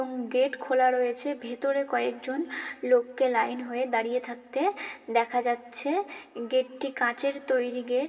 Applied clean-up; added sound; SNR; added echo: none; none; none; reverberation time 1.4 s.